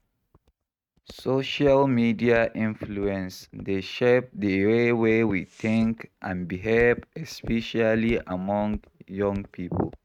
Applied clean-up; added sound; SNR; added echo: neural mask model RNNoise.